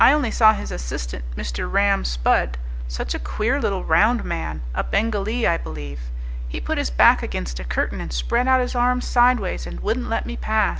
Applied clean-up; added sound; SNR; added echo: none; none; none; none.